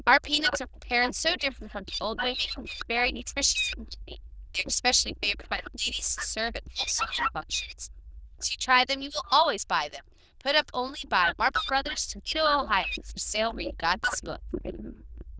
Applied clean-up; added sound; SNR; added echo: neural diffusion model UNIVERSE++.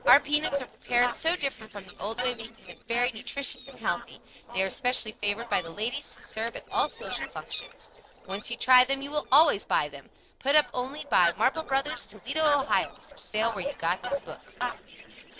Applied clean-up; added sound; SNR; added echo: neural separator model SepFormer DNS4.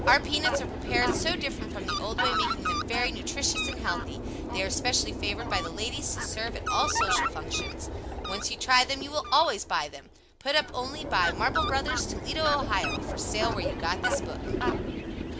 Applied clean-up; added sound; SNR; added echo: none; Fowl; 1 dB; none.